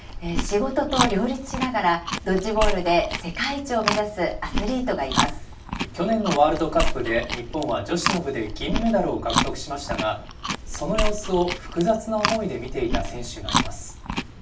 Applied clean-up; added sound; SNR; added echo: none; Chewing, mastication; 2 dB; reverberation time 0.3 s.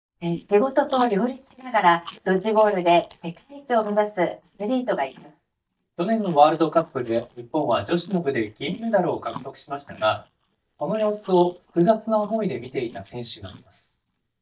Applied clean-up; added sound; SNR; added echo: neural mask model DeepFilterNet 3.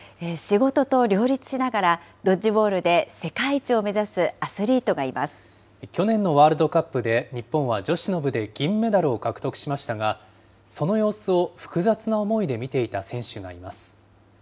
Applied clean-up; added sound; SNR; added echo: none; none; none; none.